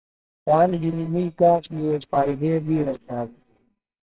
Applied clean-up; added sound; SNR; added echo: neural separator model SepFormer WHAMR!.